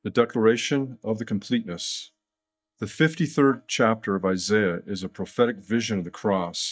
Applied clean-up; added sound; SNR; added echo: neural mask model DeepFilterNet 3.